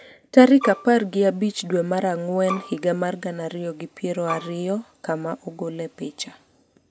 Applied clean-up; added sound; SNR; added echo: none; Bowed string instrument; 12 dB; none.